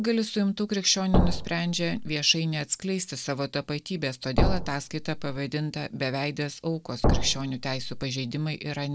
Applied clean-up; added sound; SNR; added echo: none; Thump, thud; -3 dB; none.